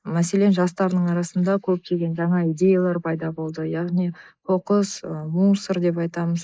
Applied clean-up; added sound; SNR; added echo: neural mask model Resemble Enhance denoiser.